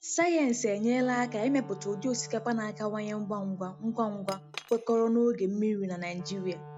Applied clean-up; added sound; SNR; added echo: none; Wind instrument, woodwind instrument + Cutlery, silverware / Chink, clink; 18 dB; none.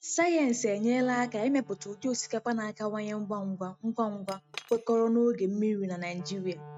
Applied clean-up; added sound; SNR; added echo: neural mask model RNNoise.